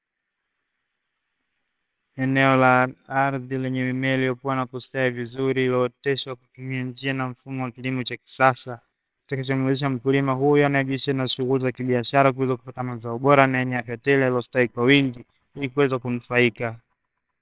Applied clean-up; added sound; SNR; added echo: neural separator model SepFormer WHAMR!.